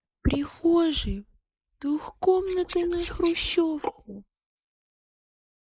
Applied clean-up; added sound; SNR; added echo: neural mask model Resemble Enhance denoiser.